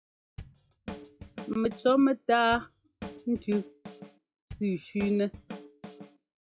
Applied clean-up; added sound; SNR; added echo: classical method log-MMSE.